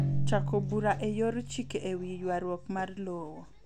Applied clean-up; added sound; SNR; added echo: none; Bowed string instrument; 5 dB; none.